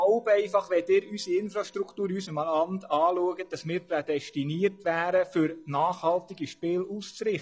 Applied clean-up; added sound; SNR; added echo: classical method log-MMSE.